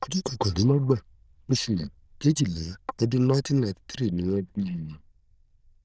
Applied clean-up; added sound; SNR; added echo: neural diffusion model UNIVERSE++.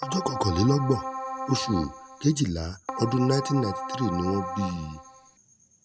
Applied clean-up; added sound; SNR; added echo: none; Keyboard (musical); 7 dB; none.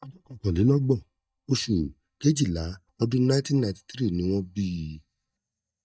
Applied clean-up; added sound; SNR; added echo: neural mask model DeepFilterNet 3.